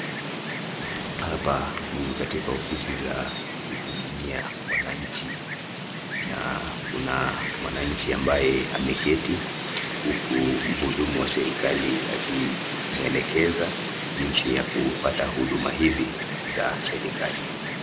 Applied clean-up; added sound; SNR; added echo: none; Wind; 3 dB; none.